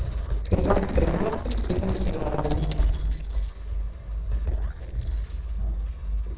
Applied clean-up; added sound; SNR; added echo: neural separator model SepFormer DNS4.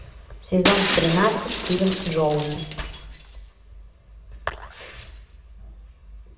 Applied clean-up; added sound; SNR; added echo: none; Shatter; 3 dB; reverberation time 0.8 s.